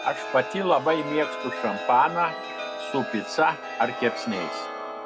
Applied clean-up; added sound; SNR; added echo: none; Chime; 7 dB; none.